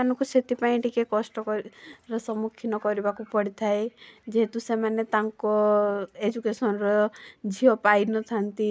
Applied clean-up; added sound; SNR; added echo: none; none; none; none.